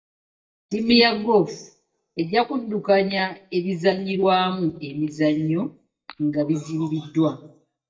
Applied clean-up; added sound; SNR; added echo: neural mask model DeepFilterNet 3.